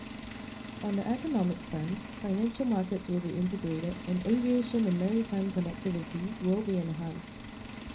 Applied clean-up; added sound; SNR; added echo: none; Engine; 11 dB; reverberation time 0.5 s.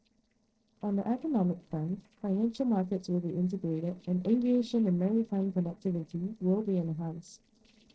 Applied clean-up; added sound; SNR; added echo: neural separator model SepFormer DNS4.